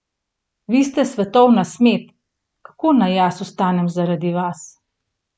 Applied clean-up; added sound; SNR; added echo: none; none; none; none.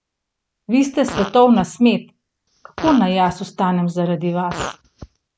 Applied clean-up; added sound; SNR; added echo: none; Fart; 15 dB; none.